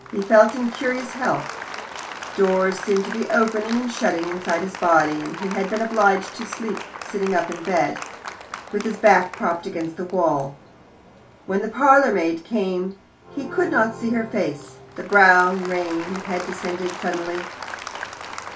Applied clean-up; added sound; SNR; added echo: none; Applause; 13 dB; reverberation time 0.2 s.